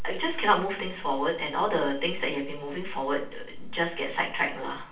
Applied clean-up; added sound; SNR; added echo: none; none; none; reverberation time 0.3 s.